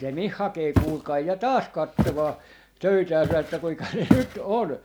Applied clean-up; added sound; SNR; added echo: none; Walk, footsteps; 4 dB; none.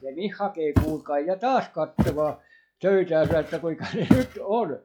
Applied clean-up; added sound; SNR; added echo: classical method log-MMSE.